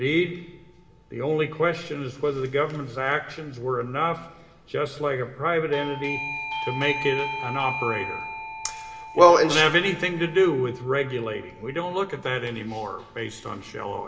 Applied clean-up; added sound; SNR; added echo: none; Doorbell; 12 dB; reverberation time 0.9 s.